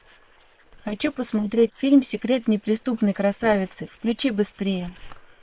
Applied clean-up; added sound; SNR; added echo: neural separator model SepFormer WHAM!.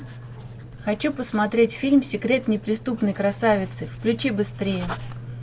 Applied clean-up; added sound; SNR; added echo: none; Writing; 16 dB; none.